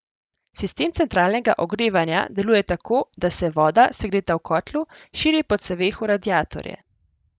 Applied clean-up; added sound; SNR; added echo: none; none; none; none.